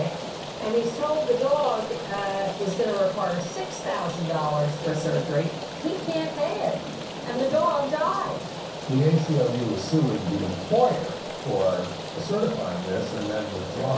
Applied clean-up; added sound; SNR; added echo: none; Rain; 9 dB; reverberation time 0.6 s.